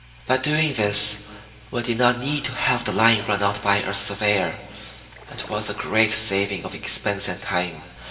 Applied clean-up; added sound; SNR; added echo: none; Splash, splatter; 19 dB; reverberation time 1.5 s.